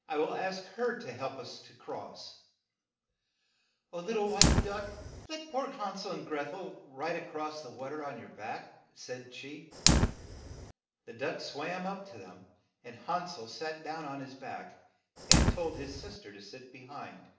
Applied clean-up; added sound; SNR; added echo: none; Fire; -3 dB; reverberation time 0.6 s.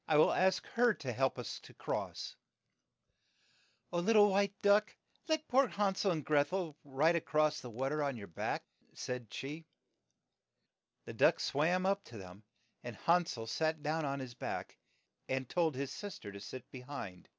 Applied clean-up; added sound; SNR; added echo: none; none; none; none.